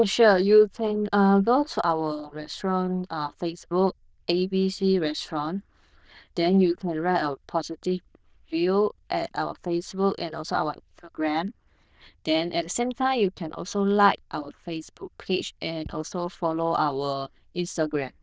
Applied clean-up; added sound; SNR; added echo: neural diffusion model UNIVERSE++.